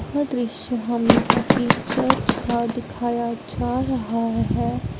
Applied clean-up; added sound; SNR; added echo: none; Run; -3 dB; none.